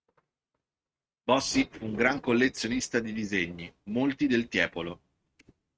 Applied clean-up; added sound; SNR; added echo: neural mask model RNNoise.